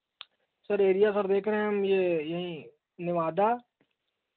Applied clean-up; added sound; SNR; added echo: none; none; none; none.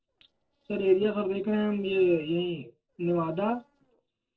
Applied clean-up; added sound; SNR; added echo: neural separator model SepFormer DNS4.